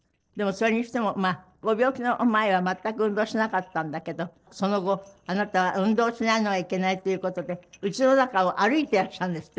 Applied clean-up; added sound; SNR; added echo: neural separator model SepFormer DNS4.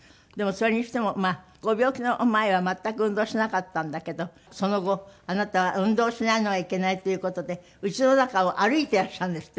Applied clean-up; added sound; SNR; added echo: none; none; none; none.